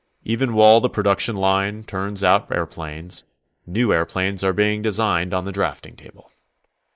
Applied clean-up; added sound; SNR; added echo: neural mask model Resemble Enhance denoiser.